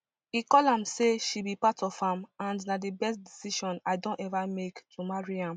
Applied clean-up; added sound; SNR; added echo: none; none; none; none.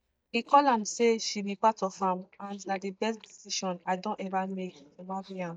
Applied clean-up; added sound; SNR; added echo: neural mask model DeepFilterNet 3.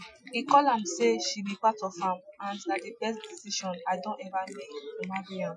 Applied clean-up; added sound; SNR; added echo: classical method Wiener filter.